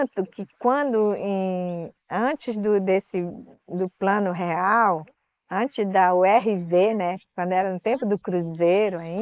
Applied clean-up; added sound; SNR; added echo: neural mask model Resemble Enhance denoiser.